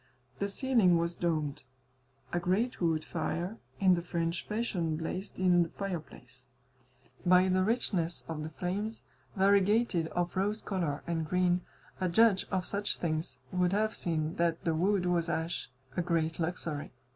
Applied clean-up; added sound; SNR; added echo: none; none; none; none.